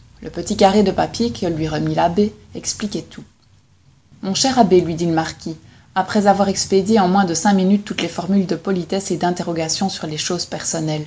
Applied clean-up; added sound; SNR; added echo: none; none; none; none.